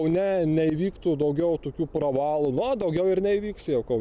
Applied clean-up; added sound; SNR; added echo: none; none; none; none.